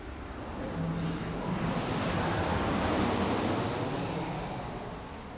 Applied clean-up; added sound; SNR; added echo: none; Fixed-wing aircraft, airplane; -4 dB; reverberation time 2.2 s.